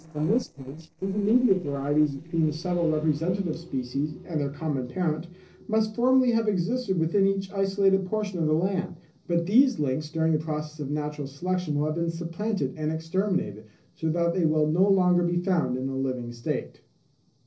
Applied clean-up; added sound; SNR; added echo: neural separator model SepFormer DNS4.